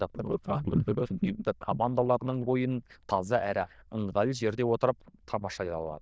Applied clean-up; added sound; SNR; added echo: neural diffusion model UNIVERSE++.